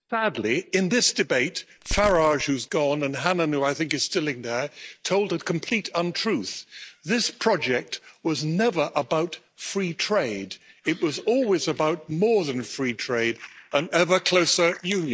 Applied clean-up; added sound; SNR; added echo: neural mask model DeepFilterNet 3.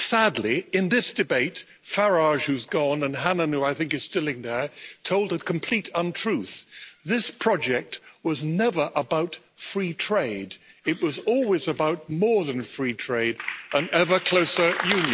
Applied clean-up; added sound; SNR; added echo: none; none; none; none.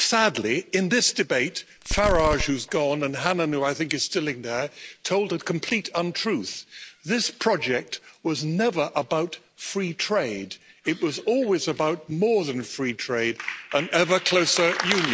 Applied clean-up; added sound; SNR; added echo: none; Fireworks; 4 dB; none.